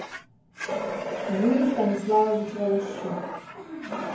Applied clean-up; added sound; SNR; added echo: none; Fire; 7 dB; reverberation time 0.9 s.